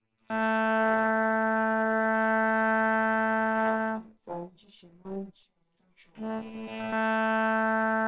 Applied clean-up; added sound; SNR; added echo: neural separator model SepFormer WHAMR!.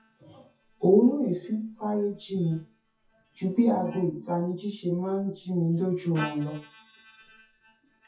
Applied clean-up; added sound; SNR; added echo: classical method WPE with log-MMSE.